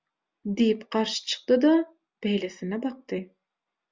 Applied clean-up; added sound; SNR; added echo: none; none; none; none.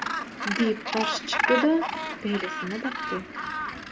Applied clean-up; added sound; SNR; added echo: none; Gull, seagull; 1 dB; none.